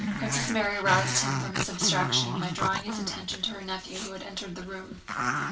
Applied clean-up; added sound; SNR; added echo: none; Growling; 2 dB; reverberation time 0.3 s.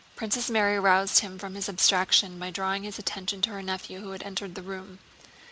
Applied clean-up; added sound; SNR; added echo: none; none; none; none.